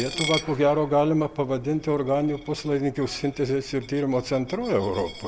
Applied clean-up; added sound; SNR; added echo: none; Coin (dropping); 14 dB; none.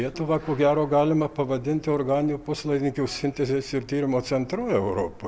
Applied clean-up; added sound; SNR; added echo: none; none; none; none.